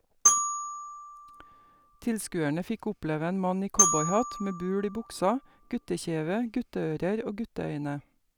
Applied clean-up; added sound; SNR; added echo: none; Glockenspiel; 0 dB; none.